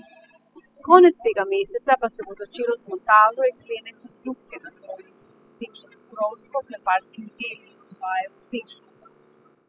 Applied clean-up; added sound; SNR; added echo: classical method spectral subtraction.